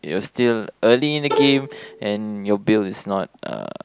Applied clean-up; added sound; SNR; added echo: none; Bowed string instrument; 4 dB; none.